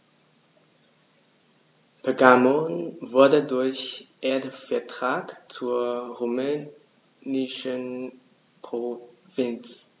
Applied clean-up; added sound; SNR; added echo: none; none; none; none.